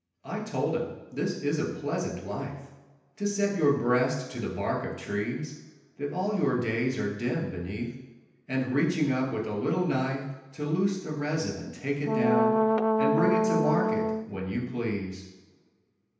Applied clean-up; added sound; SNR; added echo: none; Brass instrument; -4 dB; reverberation time 0.9 s.